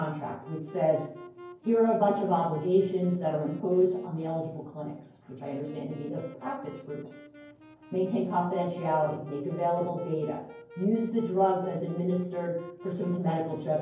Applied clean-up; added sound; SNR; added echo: none; Wind instrument, woodwind instrument; 18 dB; reverberation time 0.9 s.